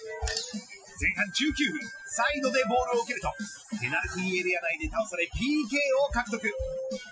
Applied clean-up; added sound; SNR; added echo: classical method Wiener filter.